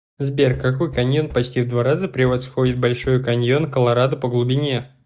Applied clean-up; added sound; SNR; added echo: neural mask model DeepFilterNet 3.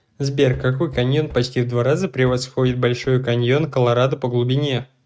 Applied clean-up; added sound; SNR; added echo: neural mask model RNNoise.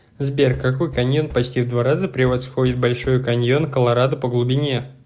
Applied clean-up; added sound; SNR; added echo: none; Knock; 19 dB; none.